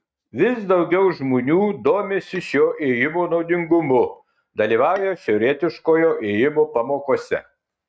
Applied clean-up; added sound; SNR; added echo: neural mask model RNNoise.